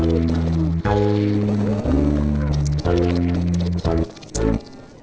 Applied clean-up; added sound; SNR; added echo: neural separator model SepFormer DNS4.